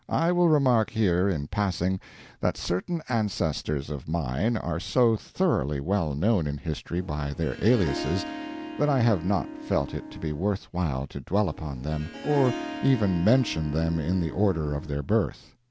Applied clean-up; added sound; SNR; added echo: none; Harp; 11 dB; none.